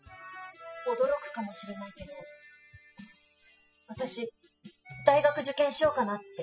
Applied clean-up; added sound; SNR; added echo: classical method spectral subtraction.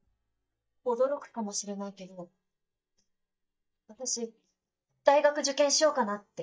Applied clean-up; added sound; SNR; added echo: neural mask model DeepFilterNet 3.